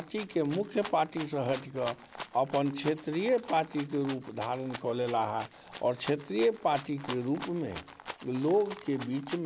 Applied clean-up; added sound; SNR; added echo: none; Rattle (instrument); 14 dB; none.